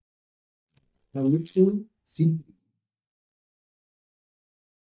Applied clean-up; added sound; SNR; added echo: neural mask model DeepFilterNet 3.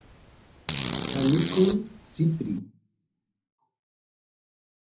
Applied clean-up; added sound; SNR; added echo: none; Fart; 4 dB; reverberation time 0.4 s.